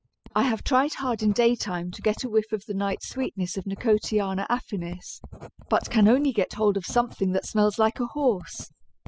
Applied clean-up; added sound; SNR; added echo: classical method spectral subtraction.